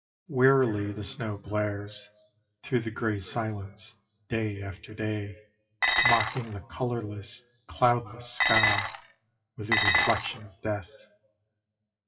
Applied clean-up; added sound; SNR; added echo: classical method WPE with log-MMSE.